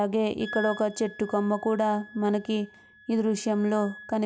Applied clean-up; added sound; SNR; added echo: none; Wind instrument, woodwind instrument; 17 dB; none.